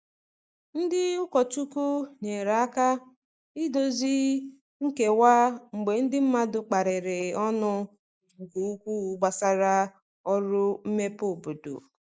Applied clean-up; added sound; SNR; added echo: neural mask model Resemble Enhance denoiser.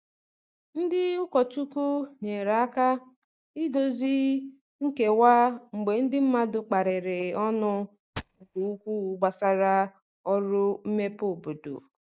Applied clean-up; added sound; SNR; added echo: neural mask model DeepFilterNet 3.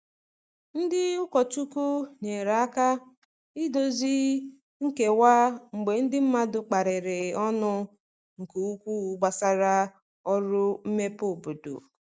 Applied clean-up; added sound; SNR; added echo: none; none; none; none.